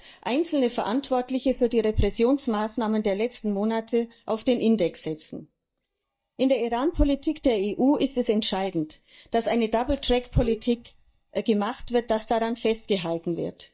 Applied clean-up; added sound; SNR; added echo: neural mask model DeepFilterNet 3.